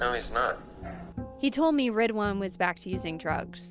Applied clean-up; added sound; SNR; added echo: none; none; none; none.